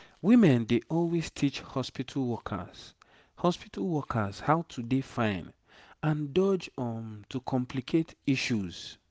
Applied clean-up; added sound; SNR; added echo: none; none; none; none.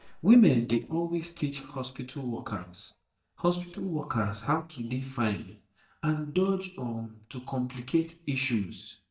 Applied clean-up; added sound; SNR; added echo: neural mask model DeepFilterNet 3.